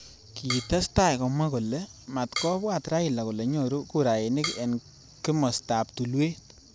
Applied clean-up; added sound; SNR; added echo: none; Drum kit; 13 dB; none.